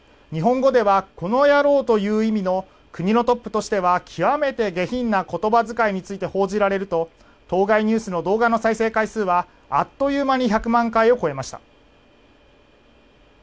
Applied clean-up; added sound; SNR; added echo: none; none; none; none.